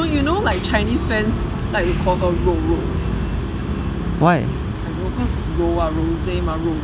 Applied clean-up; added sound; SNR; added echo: none; Tambourine; 8 dB; none.